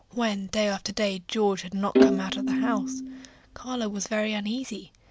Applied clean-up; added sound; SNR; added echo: none; Bowed string instrument; -3 dB; none.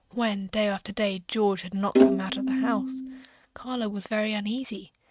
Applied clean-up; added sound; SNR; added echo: neural mask model RNNoise.